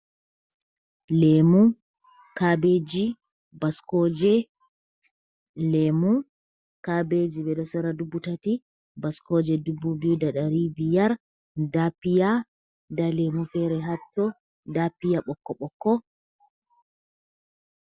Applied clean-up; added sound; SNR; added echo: none; none; none; none.